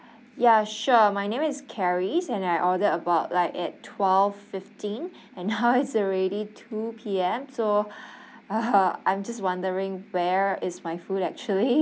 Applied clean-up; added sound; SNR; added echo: none; none; none; none.